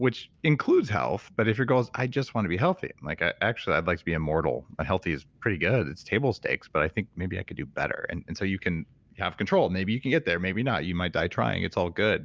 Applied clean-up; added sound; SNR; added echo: none; none; none; none.